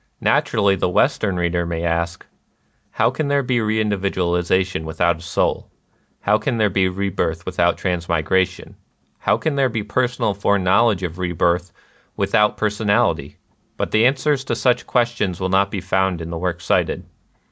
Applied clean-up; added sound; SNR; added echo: none; none; none; none.